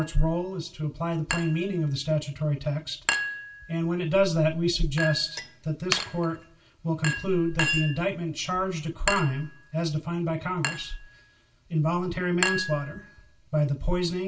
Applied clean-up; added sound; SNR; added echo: none; Chink, clink; 8 dB; reverberation time 0.2 s.